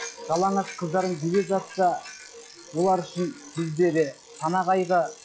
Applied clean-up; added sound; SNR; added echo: classical method log-MMSE.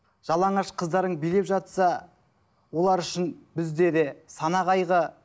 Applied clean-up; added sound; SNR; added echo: none; none; none; none.